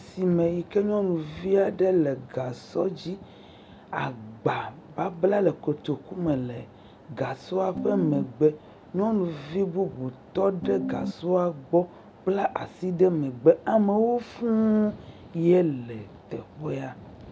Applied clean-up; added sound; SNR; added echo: none; Piano; 4 dB; none.